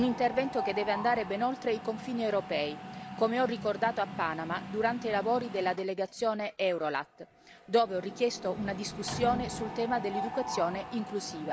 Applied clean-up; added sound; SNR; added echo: none; Mechanisms; 9 dB; none.